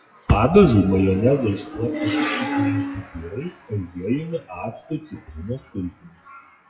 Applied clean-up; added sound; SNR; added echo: classical method WPE with log-MMSE.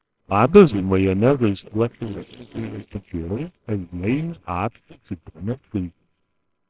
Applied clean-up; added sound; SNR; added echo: neural separator model SepFormer WHAMR!.